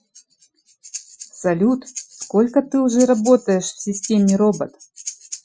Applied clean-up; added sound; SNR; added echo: classical method Wiener filter.